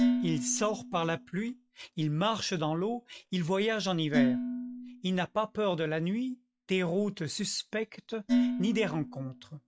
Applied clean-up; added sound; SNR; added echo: classical method log-MMSE.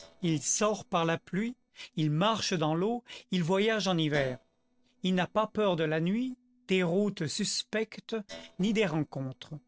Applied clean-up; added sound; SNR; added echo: neural separator model SepFormer DNS4.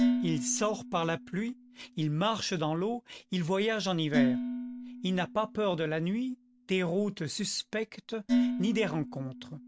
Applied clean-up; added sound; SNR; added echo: none; Dishes, pots, and pans; 3 dB; none.